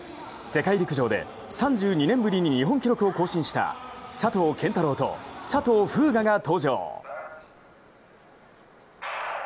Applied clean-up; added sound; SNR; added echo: none; none; none; none.